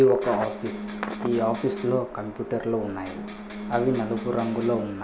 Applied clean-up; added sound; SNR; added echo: none; Electric guitar; 9 dB; none.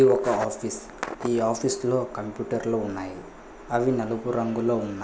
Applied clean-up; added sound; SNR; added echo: none; none; none; none.